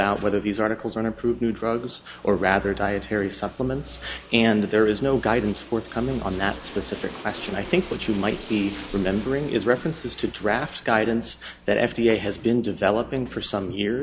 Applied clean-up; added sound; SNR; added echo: none; Aircraft; 19 dB; none.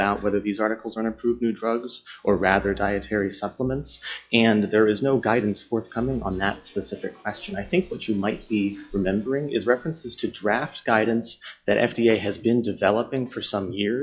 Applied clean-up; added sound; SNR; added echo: classical method log-MMSE.